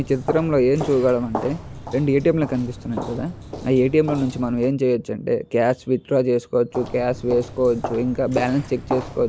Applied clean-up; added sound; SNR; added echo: none; Walk, footsteps; 12 dB; none.